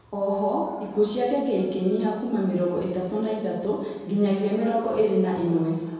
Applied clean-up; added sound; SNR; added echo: none; none; none; reverberation time 1.2 s.